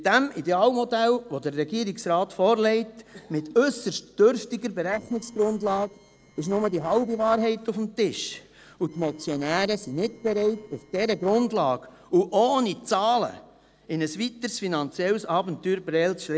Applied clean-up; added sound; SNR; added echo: neural separator model SepFormer DNS4.